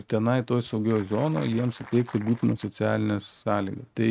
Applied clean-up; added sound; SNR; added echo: neural mask model RNNoise.